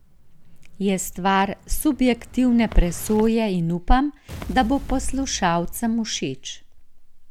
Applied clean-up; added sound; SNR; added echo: none; Explosion + Walk, footsteps; 18 dB; none.